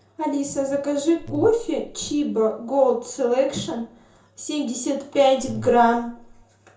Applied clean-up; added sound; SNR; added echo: none; Buzz; 15 dB; reverberation time 0.6 s.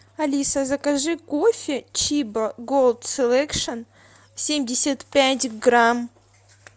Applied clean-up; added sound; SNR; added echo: none; none; none; none.